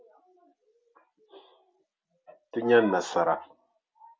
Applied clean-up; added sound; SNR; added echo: none; none; none; none.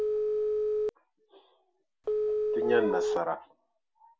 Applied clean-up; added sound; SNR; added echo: none; Telephone; -5 dB; none.